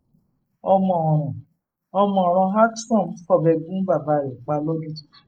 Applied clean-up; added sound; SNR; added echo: neural mask model Resemble Enhance denoiser.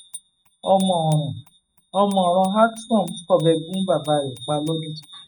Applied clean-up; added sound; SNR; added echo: neural mask model RNNoise.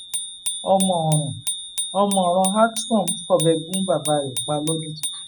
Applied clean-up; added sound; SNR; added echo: none; Bicycle bell; 7 dB; none.